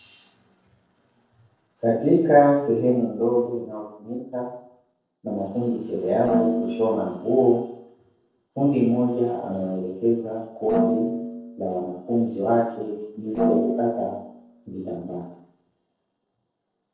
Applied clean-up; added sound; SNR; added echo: neural separator model SepFormer DNS4.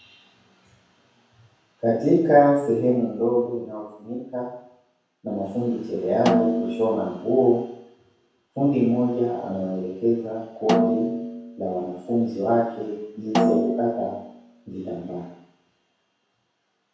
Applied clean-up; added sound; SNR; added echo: none; Snare drum; 2 dB; reverberation time 0.7 s.